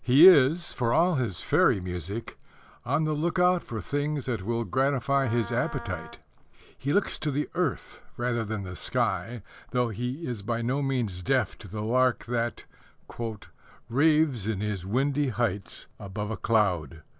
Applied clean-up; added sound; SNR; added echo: none; Wind instrument, woodwind instrument; 16 dB; none.